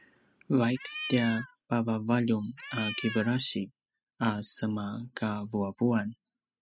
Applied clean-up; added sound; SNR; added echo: classical method spectral subtraction.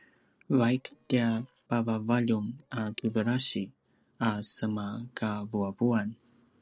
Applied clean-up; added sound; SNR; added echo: neural separator model SepFormer DNS4.